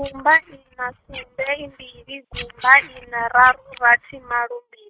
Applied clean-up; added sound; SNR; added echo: neural mask model RNNoise.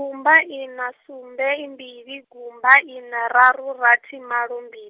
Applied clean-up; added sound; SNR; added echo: none; none; none; none.